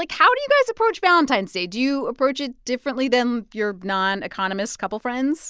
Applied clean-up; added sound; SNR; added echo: none; none; none; none.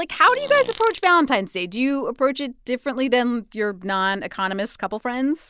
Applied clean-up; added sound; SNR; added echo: none; Fart; 17 dB; none.